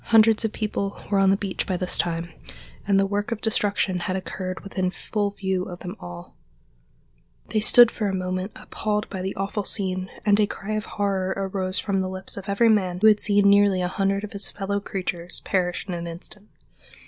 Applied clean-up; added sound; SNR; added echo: none; none; none; none.